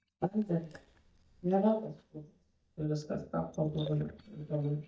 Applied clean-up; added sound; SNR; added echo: neural mask model DeepFilterNet 3.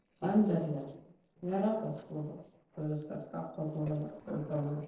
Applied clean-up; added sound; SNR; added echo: neural separator model SepFormer DNS4.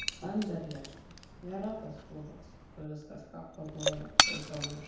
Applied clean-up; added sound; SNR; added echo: none; Shatter / Crushing; -5 dB; reverberation time 1.0 s.